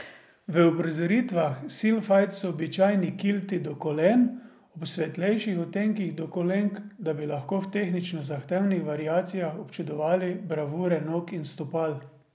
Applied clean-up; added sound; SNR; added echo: none; none; none; none.